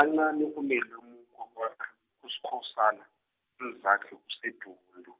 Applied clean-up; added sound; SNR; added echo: none; none; none; none.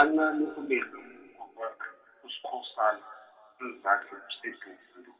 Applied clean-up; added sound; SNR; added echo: none; none; none; reverberation time 2.6 s.